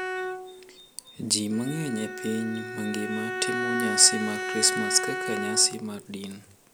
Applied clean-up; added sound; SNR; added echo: none; Bowed string instrument; 5 dB; none.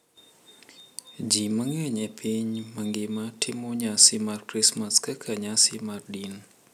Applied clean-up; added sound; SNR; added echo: none; none; none; none.